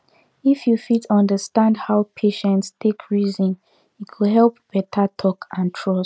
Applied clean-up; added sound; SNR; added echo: none; none; none; none.